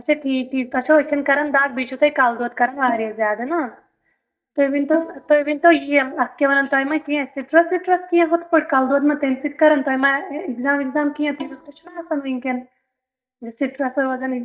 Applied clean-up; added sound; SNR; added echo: neural mask model DeepFilterNet 3.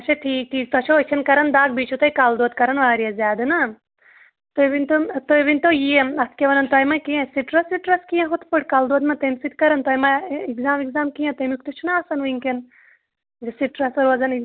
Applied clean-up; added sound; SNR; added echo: none; none; none; none.